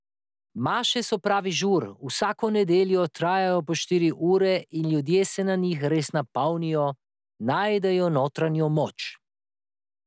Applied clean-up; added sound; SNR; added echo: none; none; none; none.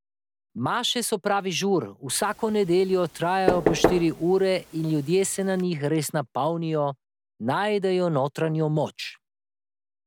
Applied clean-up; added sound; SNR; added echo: none; Knock / Wood; 4 dB; none.